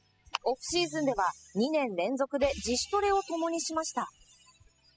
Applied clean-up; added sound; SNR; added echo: classical method spectral subtraction.